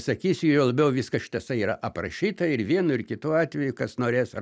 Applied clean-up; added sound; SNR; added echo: none; none; none; none.